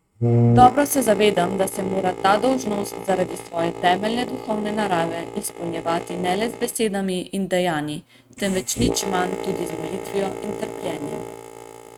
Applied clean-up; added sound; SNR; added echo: neural mask model RNNoise.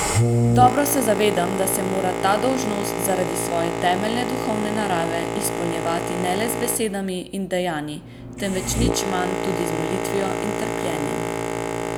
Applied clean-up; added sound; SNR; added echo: none; Boat, Water vehicle; 1 dB; none.